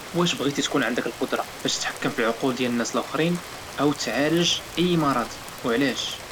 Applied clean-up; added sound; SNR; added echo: none; Rain; 13 dB; none.